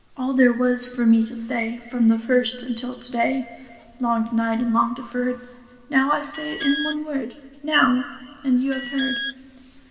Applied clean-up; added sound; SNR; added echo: none; Alarm; 9 dB; reverberation time 2.1 s.